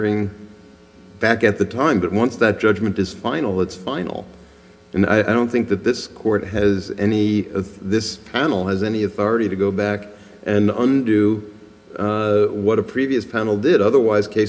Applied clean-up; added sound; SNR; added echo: none; none; none; reverberation time 0.3 s.